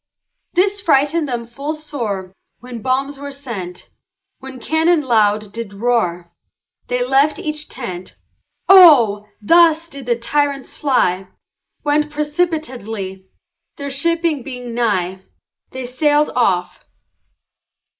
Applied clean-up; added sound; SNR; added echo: neural mask model Resemble Enhance denoiser.